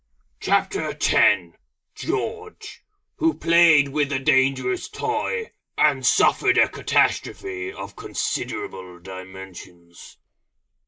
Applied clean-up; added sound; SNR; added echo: neural mask model Resemble Enhance denoiser.